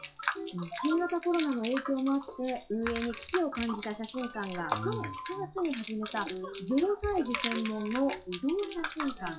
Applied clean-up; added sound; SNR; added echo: classical method WPE with log-MMSE.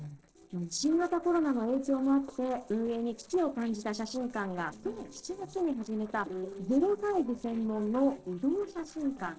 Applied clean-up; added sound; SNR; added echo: neural separator model SepFormer DNS4.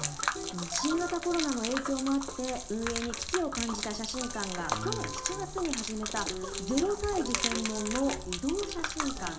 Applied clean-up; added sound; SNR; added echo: none; Gurgling / Liquid; 3 dB; reverberation time 0.4 s.